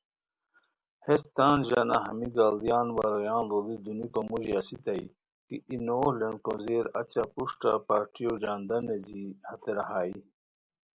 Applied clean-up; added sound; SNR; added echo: none; none; none; none.